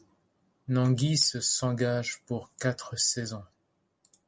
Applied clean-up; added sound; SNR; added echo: none; none; none; none.